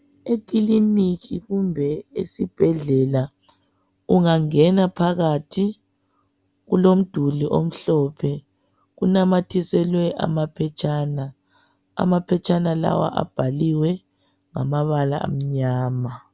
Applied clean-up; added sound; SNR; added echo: none; none; none; none.